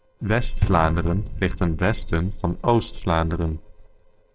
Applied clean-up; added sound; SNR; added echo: neural separator model SepFormer DNS4.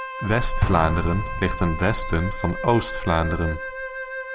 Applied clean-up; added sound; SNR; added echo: none; Wind instrument, woodwind instrument + Explosion; 7 dB; none.